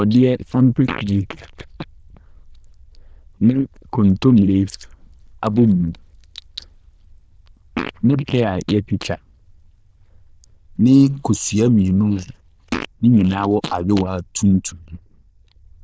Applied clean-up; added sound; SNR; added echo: neural diffusion model UNIVERSE++.